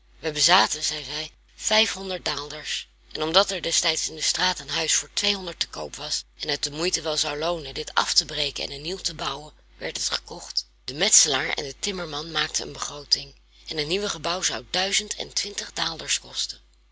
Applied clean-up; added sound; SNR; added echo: none; none; none; none.